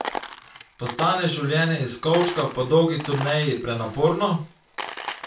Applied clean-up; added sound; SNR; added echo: none; Coin (dropping); 12 dB; reverberation time 0.3 s.